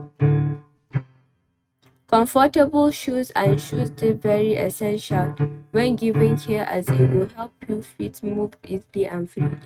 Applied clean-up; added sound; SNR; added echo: neural mask model RNNoise.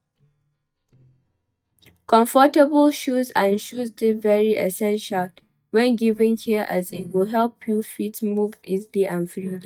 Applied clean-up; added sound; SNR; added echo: neural mask model DeepFilterNet 3.